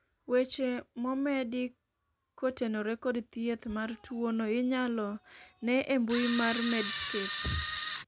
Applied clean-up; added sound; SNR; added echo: none; Camera; -3 dB; none.